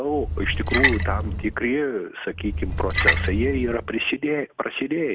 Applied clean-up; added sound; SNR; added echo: none; Splash, splatter; -1 dB; none.